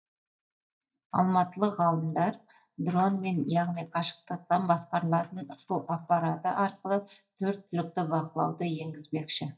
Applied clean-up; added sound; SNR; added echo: neural mask model DeepFilterNet 3.